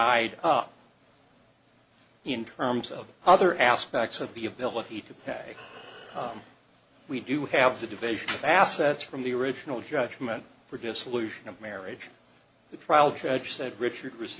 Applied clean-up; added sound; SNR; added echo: none; none; none; none.